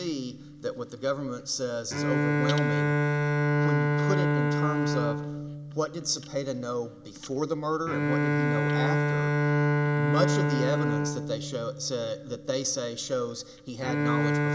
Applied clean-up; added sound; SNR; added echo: none; Bowed string instrument; -5 dB; none.